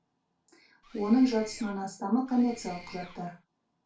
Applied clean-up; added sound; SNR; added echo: none; Mechanisms; 19 dB; reverberation time 0.2 s.